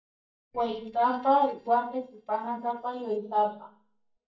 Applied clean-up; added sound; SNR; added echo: neural mask model DeepFilterNet 3.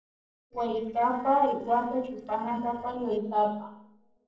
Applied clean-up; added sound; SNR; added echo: neural separator model SepFormer DNS4.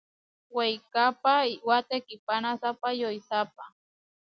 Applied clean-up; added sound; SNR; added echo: none; none; none; none.